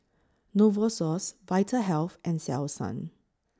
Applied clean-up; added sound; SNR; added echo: none; none; none; none.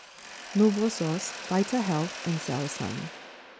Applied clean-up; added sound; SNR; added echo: none; Mechanisms; 11 dB; none.